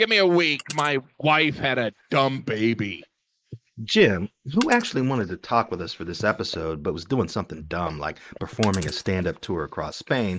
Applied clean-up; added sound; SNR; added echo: neural mask model Resemble Enhance denoiser.